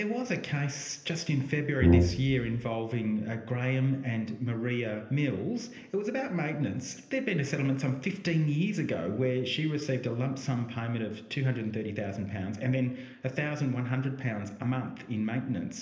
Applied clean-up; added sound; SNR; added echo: none; Brass instrument; -5 dB; reverberation time 0.8 s.